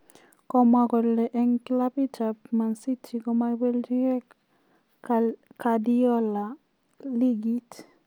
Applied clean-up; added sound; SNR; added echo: none; none; none; none.